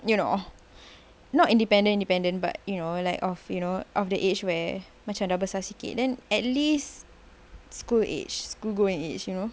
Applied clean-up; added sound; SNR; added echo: none; none; none; none.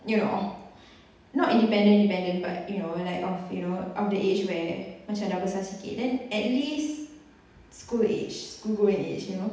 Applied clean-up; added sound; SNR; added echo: none; none; none; reverberation time 0.8 s.